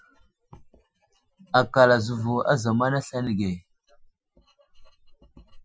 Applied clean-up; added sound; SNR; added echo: classical method Wiener filter.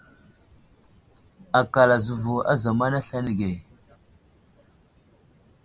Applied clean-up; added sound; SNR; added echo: none; none; none; none.